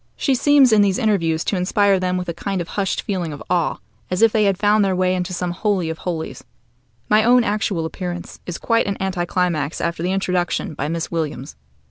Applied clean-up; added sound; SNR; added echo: none; none; none; none.